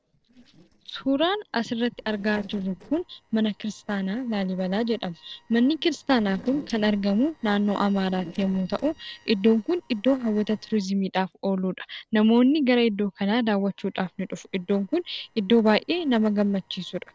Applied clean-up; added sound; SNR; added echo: neural separator model SepFormer DNS4.